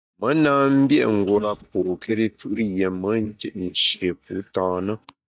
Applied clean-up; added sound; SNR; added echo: neural mask model DeepFilterNet 3.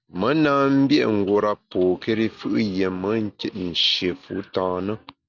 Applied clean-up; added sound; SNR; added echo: none; none; none; none.